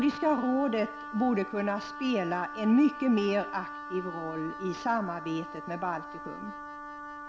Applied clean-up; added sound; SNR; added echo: none; Wind instrument, woodwind instrument; 11 dB; none.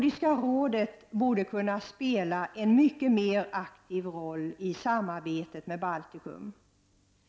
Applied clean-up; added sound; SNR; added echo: none; none; none; none.